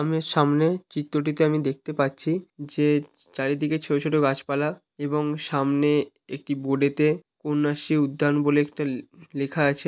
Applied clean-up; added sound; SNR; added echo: none; none; none; none.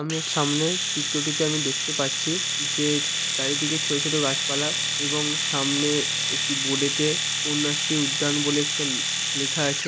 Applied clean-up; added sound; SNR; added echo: none; Domestic sounds, home sounds; -3 dB; none.